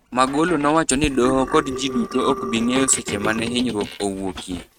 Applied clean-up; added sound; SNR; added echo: neural mask model RNNoise.